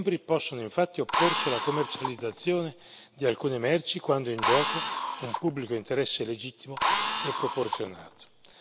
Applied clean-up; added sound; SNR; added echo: none; Drill; 0 dB; none.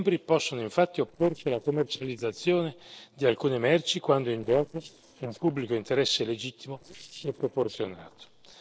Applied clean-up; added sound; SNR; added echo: neural separator model SepFormer DNS4.